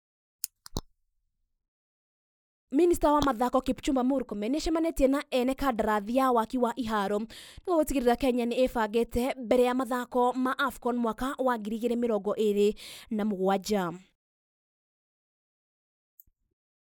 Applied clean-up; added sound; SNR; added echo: neural mask model Resemble Enhance denoiser.